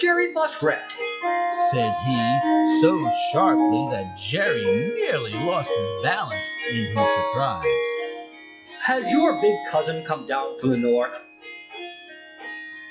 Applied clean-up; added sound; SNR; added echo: classical method log-MMSE.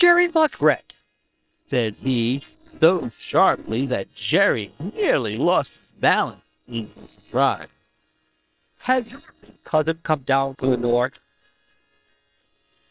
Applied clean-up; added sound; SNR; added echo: neural separator model SepFormer WHAM!.